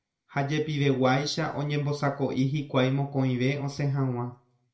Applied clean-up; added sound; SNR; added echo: none; none; none; reverberation time 0.3 s.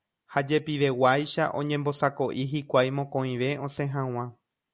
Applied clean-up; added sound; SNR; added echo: none; none; none; none.